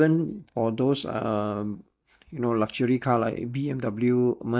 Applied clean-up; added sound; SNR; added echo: neural mask model DeepFilterNet 3.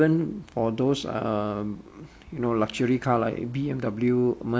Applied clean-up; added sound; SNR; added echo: none; none; none; none.